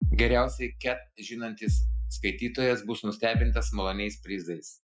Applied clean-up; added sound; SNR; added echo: classical method Wiener filter.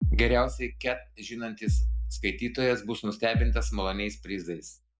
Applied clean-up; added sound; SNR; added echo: none; Bass drum; 0 dB; none.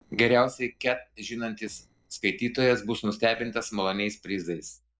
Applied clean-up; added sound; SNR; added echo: neural separator model SepFormer DNS4.